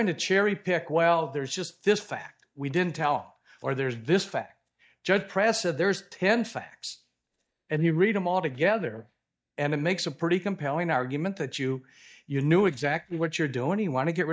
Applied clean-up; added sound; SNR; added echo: neural mask model DeepFilterNet 3.